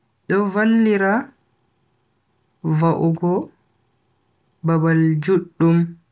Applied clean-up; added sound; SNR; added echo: none; none; none; none.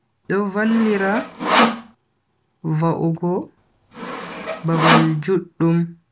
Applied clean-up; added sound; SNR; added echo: none; Sawing; 1 dB; none.